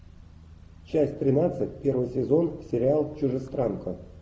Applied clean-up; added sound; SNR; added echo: none; none; none; none.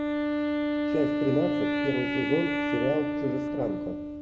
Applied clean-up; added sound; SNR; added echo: none; Wind instrument, woodwind instrument; -3 dB; none.